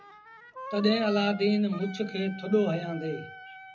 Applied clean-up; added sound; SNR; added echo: none; Wind instrument, woodwind instrument; 15 dB; reverberation time 0.4 s.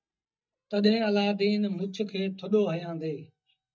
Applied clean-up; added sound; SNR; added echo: neural mask model DeepFilterNet 3.